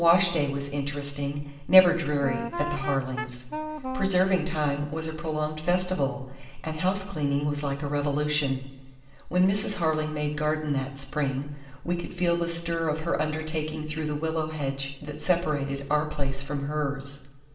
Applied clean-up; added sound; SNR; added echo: none; Wind instrument, woodwind instrument; 6 dB; reverberation time 1.0 s.